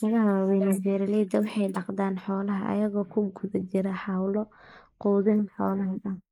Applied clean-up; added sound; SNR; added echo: neural mask model Resemble Enhance denoiser.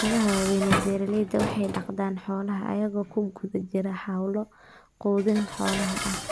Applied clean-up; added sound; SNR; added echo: none; Dishes, pots, and pans; 7 dB; none.